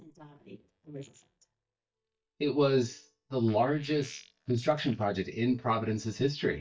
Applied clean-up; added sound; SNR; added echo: neural mask model DeepFilterNet 3.